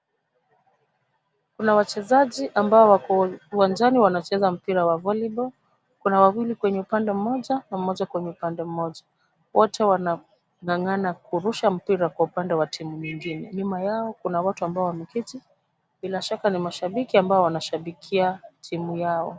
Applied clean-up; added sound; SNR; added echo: none; none; none; none.